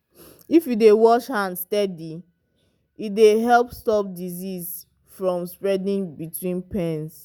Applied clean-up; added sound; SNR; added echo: none; none; none; none.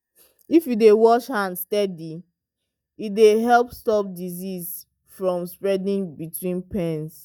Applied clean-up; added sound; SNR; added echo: neural mask model DeepFilterNet 3.